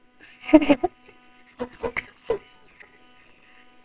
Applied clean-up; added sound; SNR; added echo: neural separator model SepFormer WHAMR!.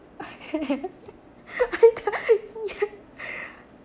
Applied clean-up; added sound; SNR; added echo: none; none; none; none.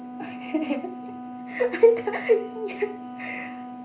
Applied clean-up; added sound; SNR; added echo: none; Wind instrument, woodwind instrument; 11 dB; reverberation time 0.3 s.